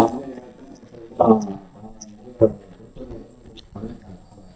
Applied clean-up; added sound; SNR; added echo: neural mask model DeepFilterNet 3.